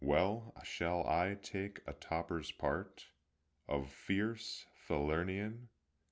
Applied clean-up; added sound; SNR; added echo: none; none; none; none.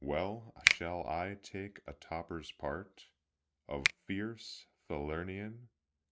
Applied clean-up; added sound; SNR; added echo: neural mask model RNNoise.